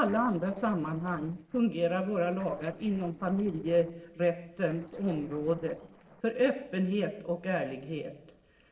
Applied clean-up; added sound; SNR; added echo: neural separator model SepFormer DNS4.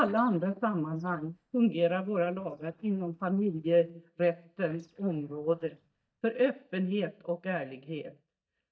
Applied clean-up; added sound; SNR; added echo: neural mask model DeepFilterNet 3.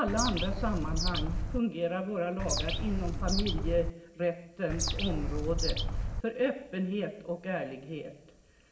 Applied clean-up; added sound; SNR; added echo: none; Bird; -2 dB; reverberation time 1.9 s.